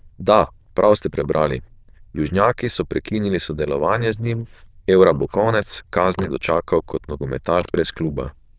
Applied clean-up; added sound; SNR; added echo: neural diffusion model UNIVERSE++.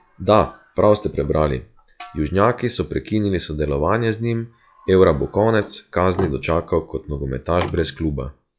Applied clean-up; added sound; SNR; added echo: classical method log-MMSE.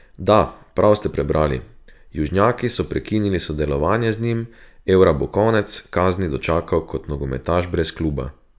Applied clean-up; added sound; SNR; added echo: none; none; none; none.